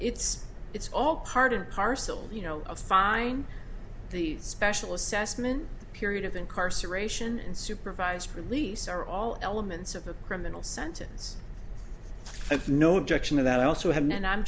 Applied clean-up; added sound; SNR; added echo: none; none; none; none.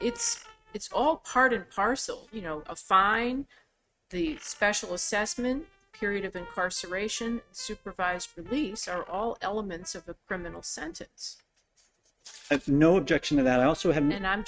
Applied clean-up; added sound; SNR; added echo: neural mask model RNNoise.